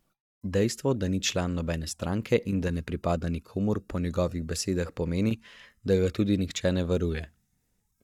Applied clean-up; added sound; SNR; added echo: neural mask model DeepFilterNet 3.